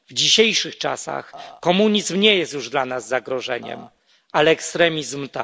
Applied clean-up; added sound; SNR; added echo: none; Burping, eructation; 19 dB; none.